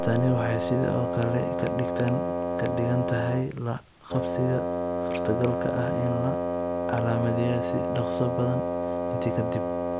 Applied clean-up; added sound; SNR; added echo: none; Wind instrument, woodwind instrument; 0 dB; none.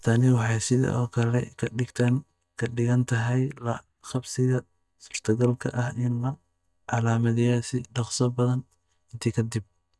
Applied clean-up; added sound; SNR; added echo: neural mask model DeepFilterNet 3.